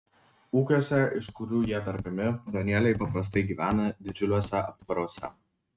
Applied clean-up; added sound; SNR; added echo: neural mask model RNNoise.